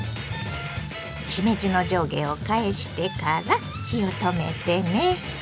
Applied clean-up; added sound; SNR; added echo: none; Drum kit; 13 dB; none.